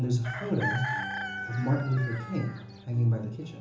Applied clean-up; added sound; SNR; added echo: none; Chicken, rooster; 7 dB; reverberation time 0.6 s.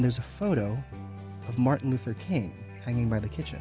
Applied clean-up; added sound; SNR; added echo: none; none; none; none.